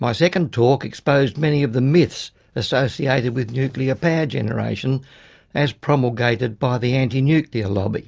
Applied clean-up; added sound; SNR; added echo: none; none; none; none.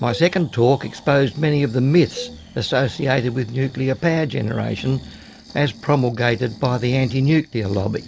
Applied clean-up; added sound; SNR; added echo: none; Cowbell + Breathing; 20 dB; none.